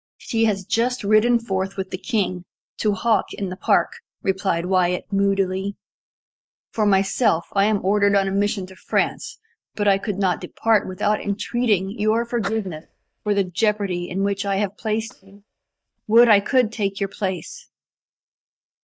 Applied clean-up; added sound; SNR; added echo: neural mask model DeepFilterNet 3.